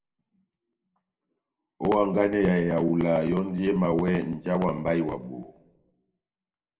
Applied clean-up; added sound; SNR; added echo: none; none; none; reverberation time 0.6 s.